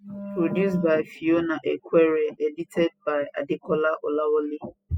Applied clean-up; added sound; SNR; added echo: classical method spectral subtraction.